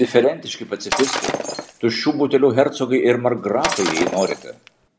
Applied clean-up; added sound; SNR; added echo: none; Shatter; 6 dB; none.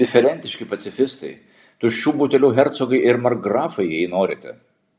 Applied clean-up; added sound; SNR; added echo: none; none; none; none.